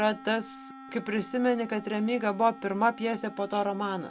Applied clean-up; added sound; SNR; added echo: none; Wind instrument, woodwind instrument + Rattle (instrument); 17 dB; none.